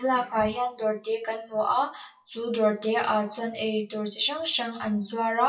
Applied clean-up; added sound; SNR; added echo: classical method WPE with log-MMSE.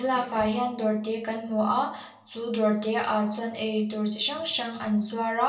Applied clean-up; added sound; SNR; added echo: none; Snare drum; 19 dB; reverberation time 0.3 s.